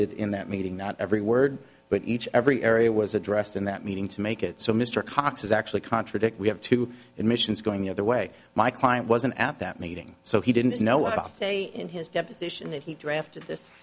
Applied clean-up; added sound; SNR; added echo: none; none; none; none.